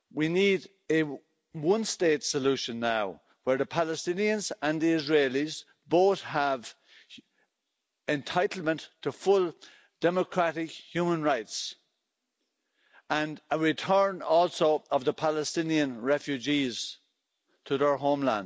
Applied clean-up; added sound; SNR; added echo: none; none; none; none.